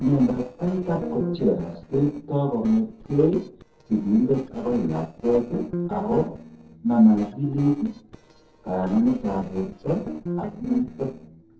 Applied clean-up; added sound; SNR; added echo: neural separator model SepFormer DNS4.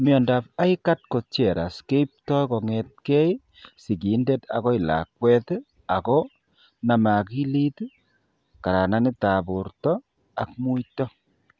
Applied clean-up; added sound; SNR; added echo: none; none; none; none.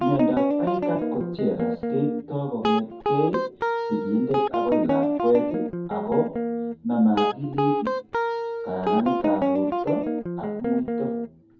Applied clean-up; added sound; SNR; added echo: none; Guitar; -1 dB; reverberation time 0.5 s.